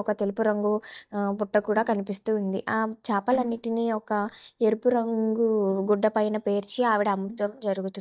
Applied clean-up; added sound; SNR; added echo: neural mask model DeepFilterNet 3.